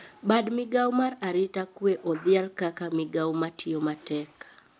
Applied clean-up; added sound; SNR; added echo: none; none; none; none.